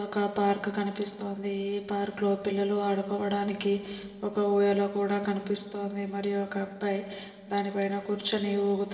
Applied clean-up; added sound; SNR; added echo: none; none; none; reverberation time 2.8 s.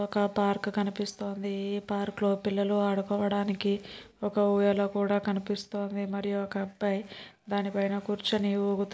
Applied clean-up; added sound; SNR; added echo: none; none; none; none.